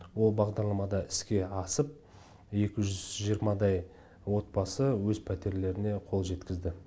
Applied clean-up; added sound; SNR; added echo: none; none; none; none.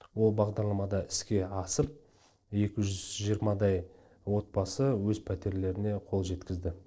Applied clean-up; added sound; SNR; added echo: neural separator model SepFormer DNS4.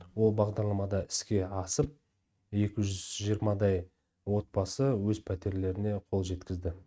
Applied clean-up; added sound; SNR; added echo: neural mask model RNNoise.